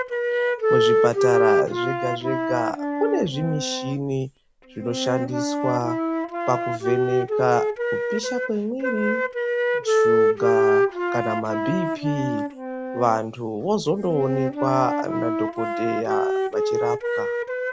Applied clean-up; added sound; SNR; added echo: none; Wind instrument, woodwind instrument; -3 dB; none.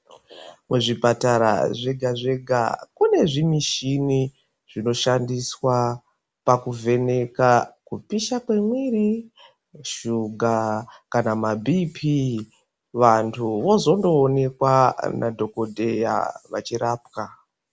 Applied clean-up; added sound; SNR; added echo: none; none; none; none.